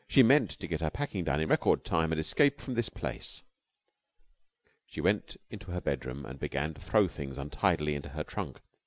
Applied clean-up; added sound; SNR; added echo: none; none; none; none.